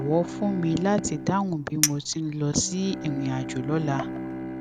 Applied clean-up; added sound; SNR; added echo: none; Chink, clink + Bowed string instrument; 6 dB; none.